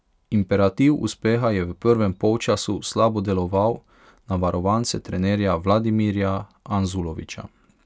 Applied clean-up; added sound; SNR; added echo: none; none; none; none.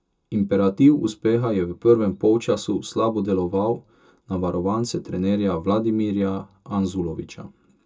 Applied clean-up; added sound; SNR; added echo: none; none; none; reverberation time 0.2 s.